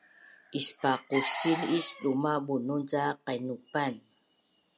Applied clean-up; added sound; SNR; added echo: none; none; none; none.